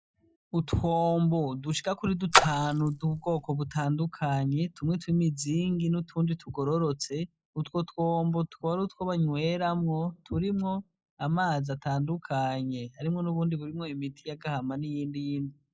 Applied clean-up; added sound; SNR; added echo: classical method log-MMSE.